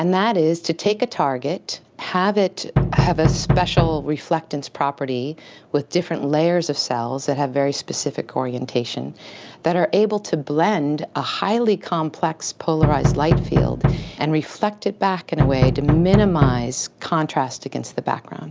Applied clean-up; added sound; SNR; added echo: none; Knock; -2 dB; none.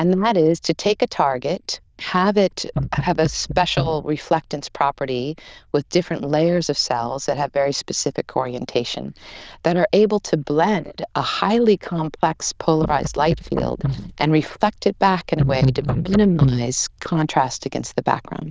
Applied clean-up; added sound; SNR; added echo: neural diffusion model UNIVERSE++.